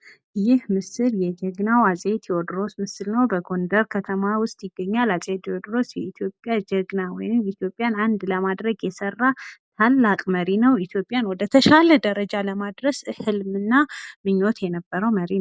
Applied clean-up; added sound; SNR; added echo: none; none; none; none.